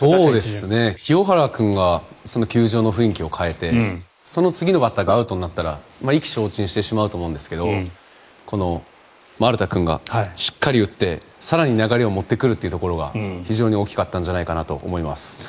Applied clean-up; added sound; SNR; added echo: neural mask model Resemble Enhance denoiser.